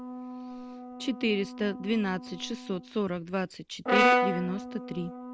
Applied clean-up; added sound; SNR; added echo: none; Brass instrument; 0 dB; none.